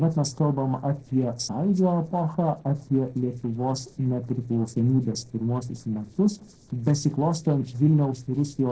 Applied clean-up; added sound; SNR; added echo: neural separator model SepFormer DNS4.